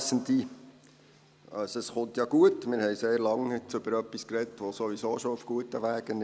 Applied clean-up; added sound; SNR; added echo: none; none; none; none.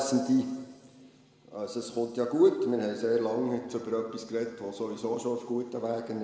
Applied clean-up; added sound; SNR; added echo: none; none; none; reverberation time 1.5 s.